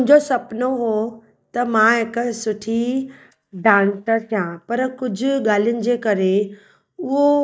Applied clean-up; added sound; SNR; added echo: neural mask model DeepFilterNet 3.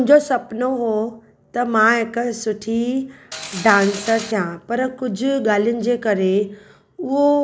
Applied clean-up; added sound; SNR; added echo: none; Mechanisms; 12 dB; none.